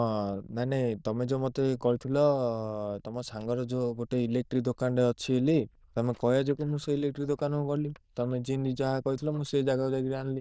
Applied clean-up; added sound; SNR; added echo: neural diffusion model UNIVERSE++.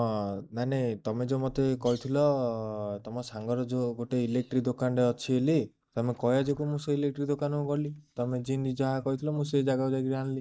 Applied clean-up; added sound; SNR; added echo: neural mask model DeepFilterNet 3.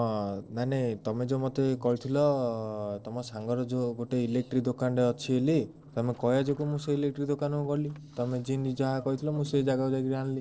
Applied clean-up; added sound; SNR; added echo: neural separator model SepFormer DNS4.